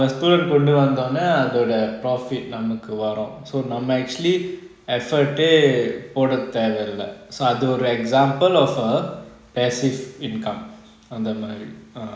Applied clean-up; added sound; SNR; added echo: none; none; none; none.